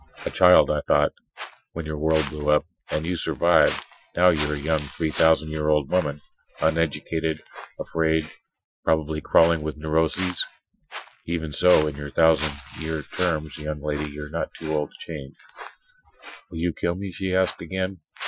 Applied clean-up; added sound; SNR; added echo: classical method Wiener filter.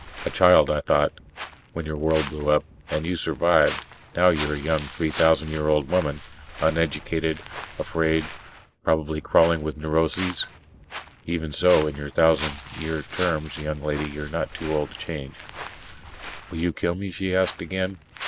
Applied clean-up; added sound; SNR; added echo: none; Walk, footsteps; 13 dB; none.